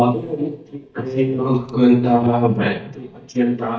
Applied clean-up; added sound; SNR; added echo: neural mask model DeepFilterNet 3.